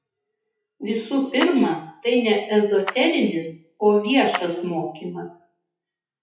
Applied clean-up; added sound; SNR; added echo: classical method WPE with log-MMSE.